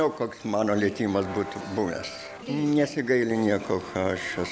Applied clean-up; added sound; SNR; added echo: none; none; none; none.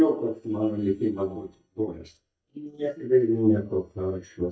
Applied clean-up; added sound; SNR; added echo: neural mask model DeepFilterNet 3.